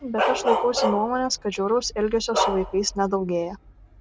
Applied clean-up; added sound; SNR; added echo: none; Bark; 4 dB; none.